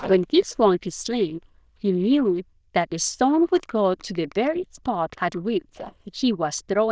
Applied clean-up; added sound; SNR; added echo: neural diffusion model UNIVERSE++.